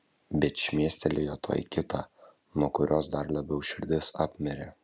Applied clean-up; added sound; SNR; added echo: none; none; none; none.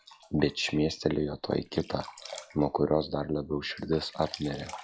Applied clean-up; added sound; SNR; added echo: classical method log-MMSE.